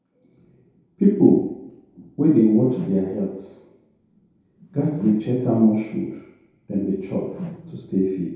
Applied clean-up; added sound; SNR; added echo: none; Whoosh, swoosh, swish; 16 dB; reverberation time 0.8 s.